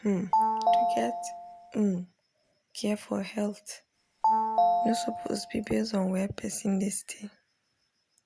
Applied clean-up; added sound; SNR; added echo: none; Telephone; -3 dB; none.